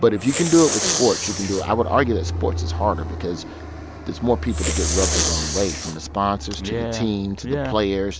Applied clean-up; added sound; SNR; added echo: none; Fixed-wing aircraft, airplane + Respiratory sounds; 4 dB; none.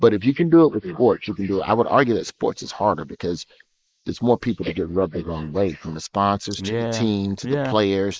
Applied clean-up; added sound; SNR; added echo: neural mask model Resemble Enhance denoiser.